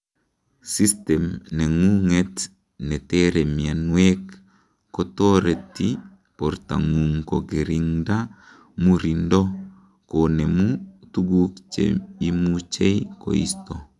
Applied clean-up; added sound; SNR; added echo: none; none; none; none.